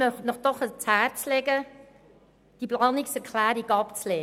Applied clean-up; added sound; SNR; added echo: none; none; none; none.